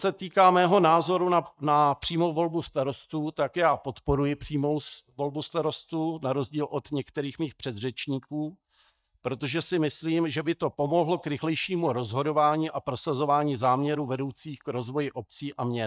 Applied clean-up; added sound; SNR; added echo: neural mask model DeepFilterNet 3.